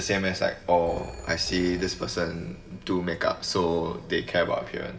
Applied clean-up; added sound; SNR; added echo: none; Telephone; 17 dB; reverberation time 3.0 s.